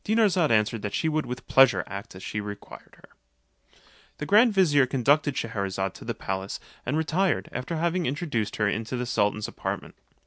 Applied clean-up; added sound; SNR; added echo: none; none; none; none.